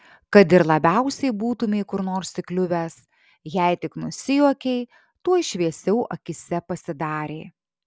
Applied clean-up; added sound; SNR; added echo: none; none; none; none.